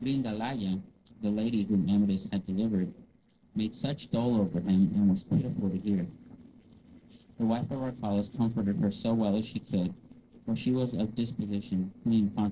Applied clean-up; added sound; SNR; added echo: neural separator model SepFormer DNS4.